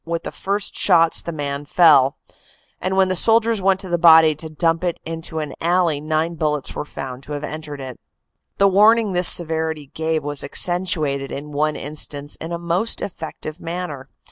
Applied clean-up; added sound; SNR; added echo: none; none; none; none.